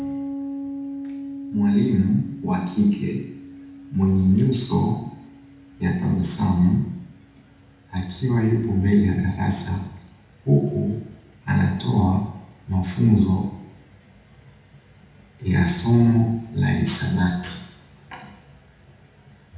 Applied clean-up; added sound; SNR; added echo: none; Piano; 17 dB; reverberation time 0.8 s.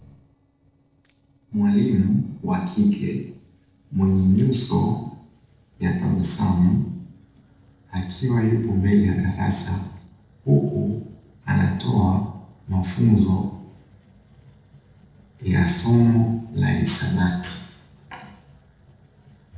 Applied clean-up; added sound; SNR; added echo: neural separator model SepFormer DNS4.